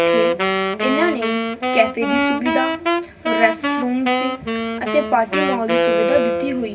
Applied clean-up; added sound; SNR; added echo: none; Wind instrument, woodwind instrument; -2 dB; reverberation time 0.1 s.